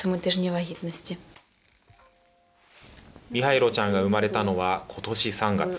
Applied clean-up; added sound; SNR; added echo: none; none; none; none.